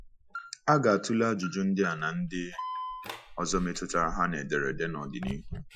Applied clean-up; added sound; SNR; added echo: classical method Wiener filter.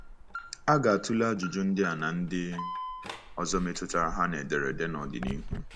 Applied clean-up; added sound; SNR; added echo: none; Alarm; 10 dB; none.